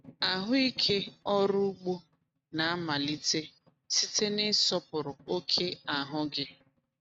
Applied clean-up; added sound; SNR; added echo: neural mask model RNNoise.